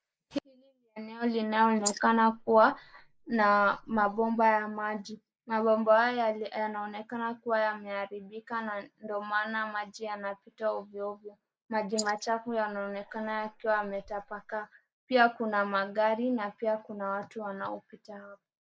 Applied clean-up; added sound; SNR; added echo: neural mask model Resemble Enhance denoiser.